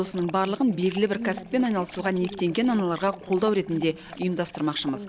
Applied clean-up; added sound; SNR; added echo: none; Dog; 20 dB; none.